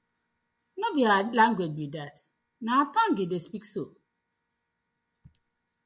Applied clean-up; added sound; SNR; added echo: none; none; none; none.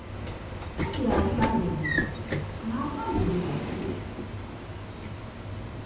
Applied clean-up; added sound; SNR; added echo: none; Sliding door / Train; -1 dB; reverberation time 0.9 s.